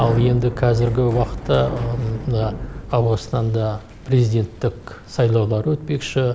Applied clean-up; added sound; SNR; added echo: none; Bicycle; 12 dB; none.